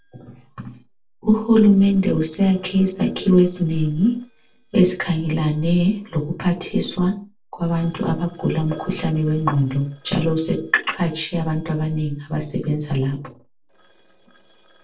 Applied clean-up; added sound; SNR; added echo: neural separator model SepFormer DNS4.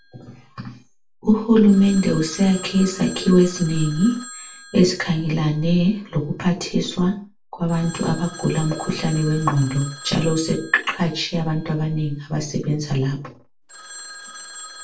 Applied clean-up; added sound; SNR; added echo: none; Telephone; 19 dB; reverberation time 0.3 s.